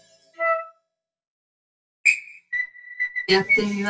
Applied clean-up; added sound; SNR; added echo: classical method WPE with log-MMSE.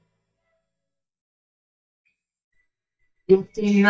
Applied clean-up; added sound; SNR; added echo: neural mask model DeepFilterNet 3.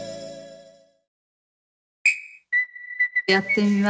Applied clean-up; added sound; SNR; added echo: none; none; none; none.